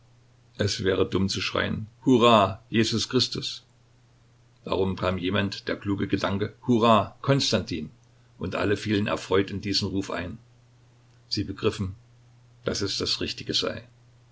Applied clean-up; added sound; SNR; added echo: none; none; none; none.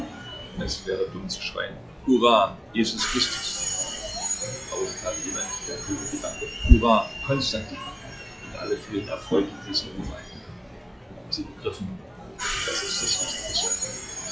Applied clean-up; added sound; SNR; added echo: classical method log-MMSE.